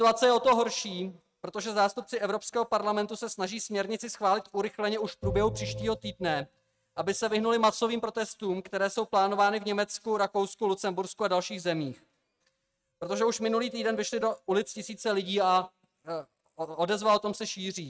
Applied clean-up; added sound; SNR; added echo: neural mask model RNNoise.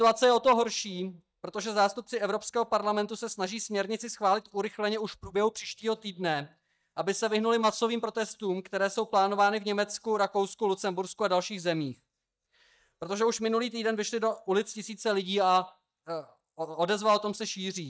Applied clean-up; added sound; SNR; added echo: neural mask model DeepFilterNet 3.